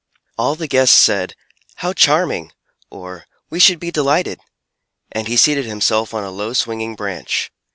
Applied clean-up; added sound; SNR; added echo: none; none; none; none.